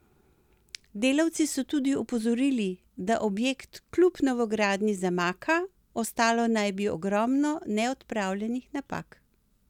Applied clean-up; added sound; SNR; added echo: none; none; none; none.